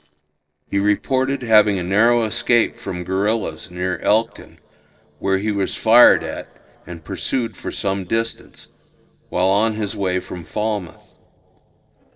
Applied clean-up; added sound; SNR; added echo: neural separator model SepFormer DNS4.